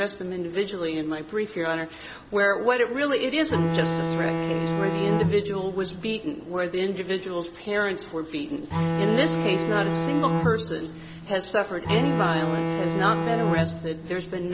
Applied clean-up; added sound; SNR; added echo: none; Bowed string instrument; 0 dB; none.